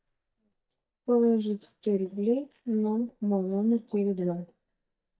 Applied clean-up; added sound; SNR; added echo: neural mask model DeepFilterNet 3.